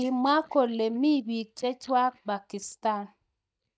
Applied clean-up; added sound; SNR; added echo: neural mask model DeepFilterNet 3.